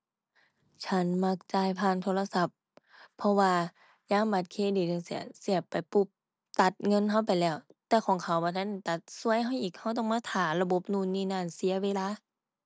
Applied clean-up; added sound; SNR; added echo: none; none; none; none.